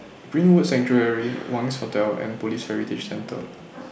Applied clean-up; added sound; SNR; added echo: none; none; none; none.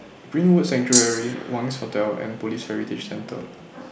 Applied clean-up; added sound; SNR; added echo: none; Rattle (instrument); -3 dB; none.